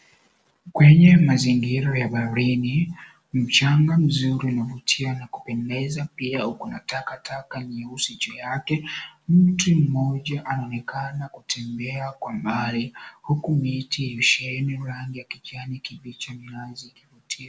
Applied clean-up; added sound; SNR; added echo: none; none; none; none.